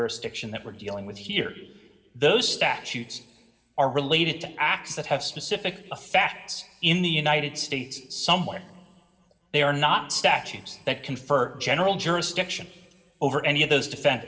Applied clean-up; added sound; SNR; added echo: none; none; none; reverberation time 1.3 s.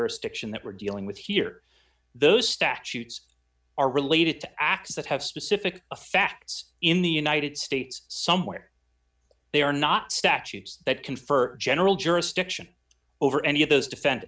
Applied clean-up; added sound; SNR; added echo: none; none; none; none.